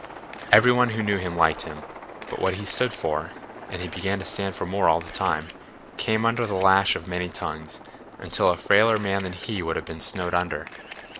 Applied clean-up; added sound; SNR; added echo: none; Aircraft + Camera; 15 dB; none.